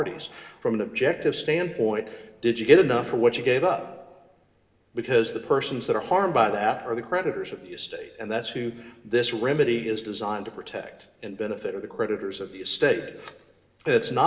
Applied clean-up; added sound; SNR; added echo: neural separator model SepFormer DNS4.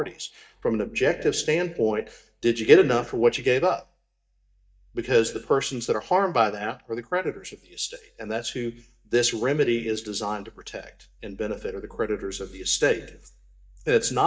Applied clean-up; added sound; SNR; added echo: neural mask model DeepFilterNet 3.